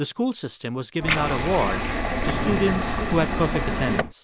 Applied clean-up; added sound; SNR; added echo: none; Liquid; -2 dB; none.